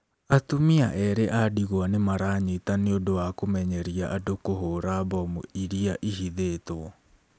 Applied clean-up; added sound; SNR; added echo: none; none; none; none.